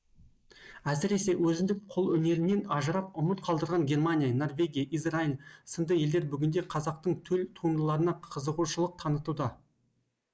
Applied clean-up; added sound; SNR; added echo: neural mask model Resemble Enhance denoiser.